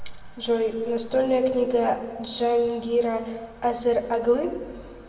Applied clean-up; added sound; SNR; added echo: none; none; none; reverberation time 1.7 s.